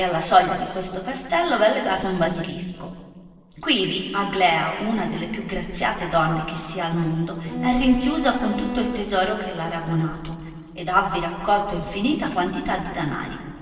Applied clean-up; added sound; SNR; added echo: neural separator model SepFormer DNS4.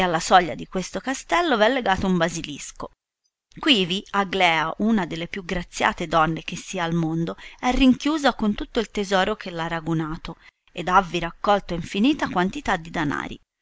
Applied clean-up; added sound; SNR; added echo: none; none; none; none.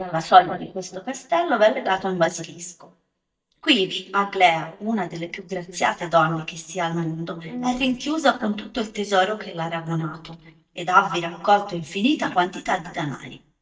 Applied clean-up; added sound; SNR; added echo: neural mask model DeepFilterNet 3.